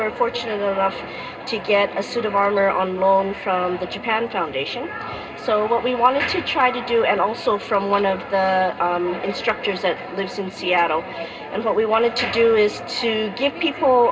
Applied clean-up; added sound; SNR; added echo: none; none; none; reverberation time 0.2 s.